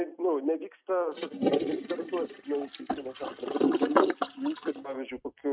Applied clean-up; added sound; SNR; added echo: neural mask model RNNoise.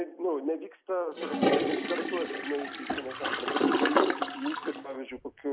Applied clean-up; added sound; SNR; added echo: none; Toilet flush; -4 dB; none.